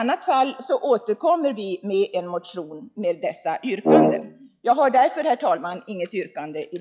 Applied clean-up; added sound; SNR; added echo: classical method log-MMSE.